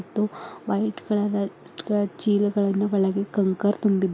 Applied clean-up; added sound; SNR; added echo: none; none; none; none.